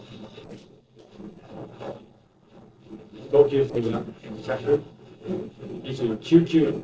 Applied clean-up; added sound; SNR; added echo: neural separator model SepFormer DNS4.